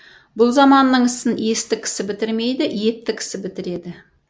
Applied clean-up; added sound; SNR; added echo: none; none; none; none.